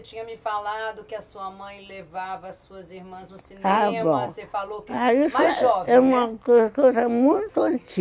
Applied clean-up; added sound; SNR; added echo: none; none; none; none.